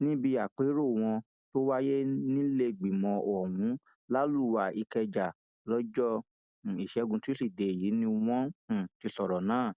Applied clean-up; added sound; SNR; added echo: none; none; none; none.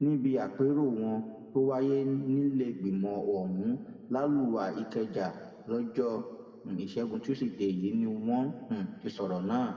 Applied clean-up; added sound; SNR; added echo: none; none; none; reverberation time 1.8 s.